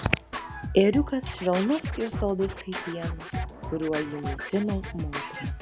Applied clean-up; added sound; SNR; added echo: none; Scratching (performance technique); 6 dB; none.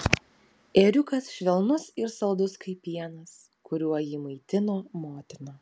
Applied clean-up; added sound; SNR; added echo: none; none; none; none.